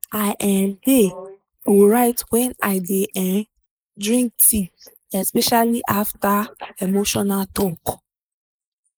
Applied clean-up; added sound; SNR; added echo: neural mask model Resemble Enhance denoiser.